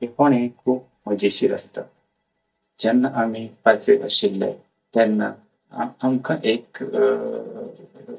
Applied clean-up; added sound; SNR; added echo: neural mask model DeepFilterNet 3.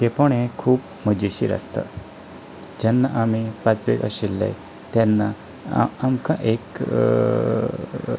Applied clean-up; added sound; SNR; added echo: none; none; none; none.